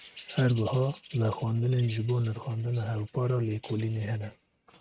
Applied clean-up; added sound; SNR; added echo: neural mask model RNNoise.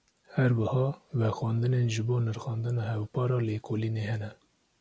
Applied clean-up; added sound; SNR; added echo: none; none; none; none.